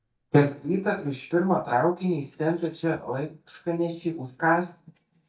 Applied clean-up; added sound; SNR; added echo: neural mask model DeepFilterNet 3.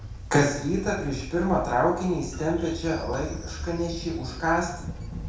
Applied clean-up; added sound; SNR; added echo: none; Train; 10 dB; reverberation time 0.5 s.